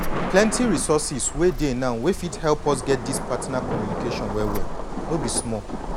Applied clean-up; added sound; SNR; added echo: none; Purr + Thunder / Rain; 4 dB; none.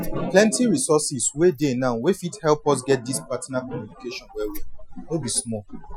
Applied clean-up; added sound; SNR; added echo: classical method Wiener filter.